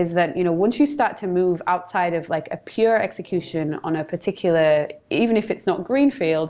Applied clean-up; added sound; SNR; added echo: none; none; none; none.